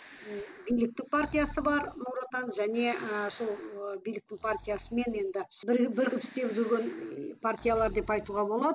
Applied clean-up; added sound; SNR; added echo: none; Breathing; 17 dB; none.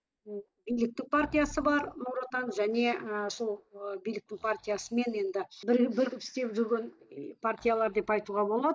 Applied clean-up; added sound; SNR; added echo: neural mask model DeepFilterNet 3.